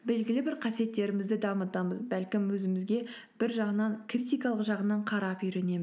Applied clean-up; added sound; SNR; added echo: none; none; none; none.